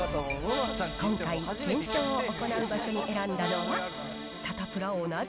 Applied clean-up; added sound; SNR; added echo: none; Accordion; 6 dB; none.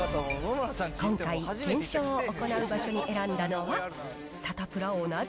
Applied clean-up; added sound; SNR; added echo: none; none; none; none.